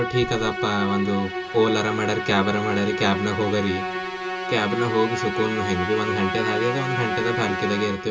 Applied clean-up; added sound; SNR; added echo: none; Musical instrument; 4 dB; reverberation time 0.2 s.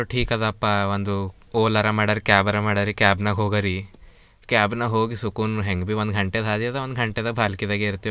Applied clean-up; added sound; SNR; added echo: none; none; none; none.